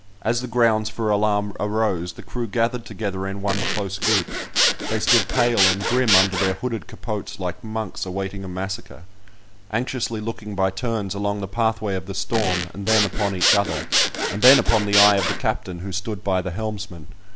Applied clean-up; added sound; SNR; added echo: none; Zipper (clothing) / Sawing; 0 dB; none.